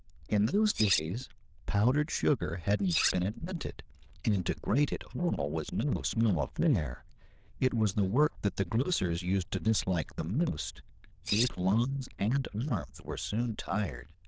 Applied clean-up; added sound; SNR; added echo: neural diffusion model UNIVERSE++.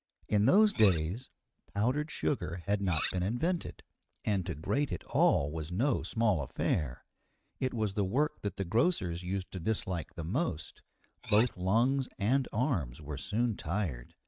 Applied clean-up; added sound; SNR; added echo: neural mask model RNNoise.